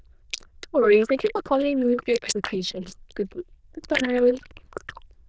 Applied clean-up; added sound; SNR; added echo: neural diffusion model UNIVERSE++.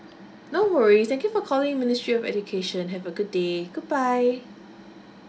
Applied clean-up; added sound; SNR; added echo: none; none; none; none.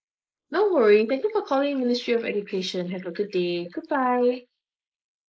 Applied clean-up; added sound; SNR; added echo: neural mask model Resemble Enhance denoiser.